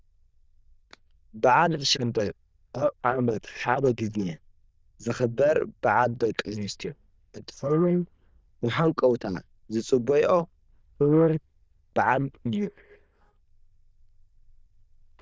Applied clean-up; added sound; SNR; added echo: neural diffusion model UNIVERSE++.